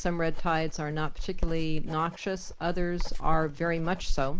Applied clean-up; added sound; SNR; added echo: neural mask model Resemble Enhance denoiser.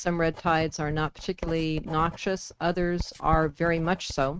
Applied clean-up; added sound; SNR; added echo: neural mask model RNNoise.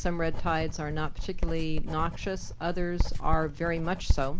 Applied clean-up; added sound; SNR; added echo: none; Writing; -3 dB; none.